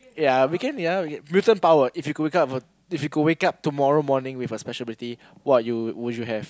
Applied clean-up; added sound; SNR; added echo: none; none; none; none.